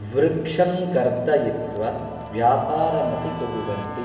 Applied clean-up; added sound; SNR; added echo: none; Guitar; 16 dB; reverberation time 1.1 s.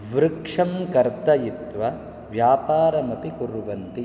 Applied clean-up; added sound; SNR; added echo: none; none; none; none.